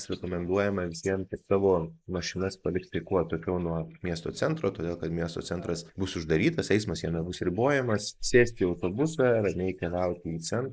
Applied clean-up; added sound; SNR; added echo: neural mask model Resemble Enhance denoiser.